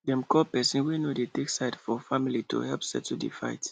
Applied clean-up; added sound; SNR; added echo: none; none; none; none.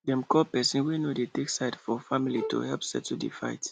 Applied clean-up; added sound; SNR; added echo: none; Bowed string instrument; 12 dB; none.